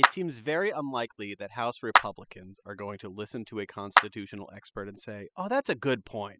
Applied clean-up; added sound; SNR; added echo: classical method spectral subtraction.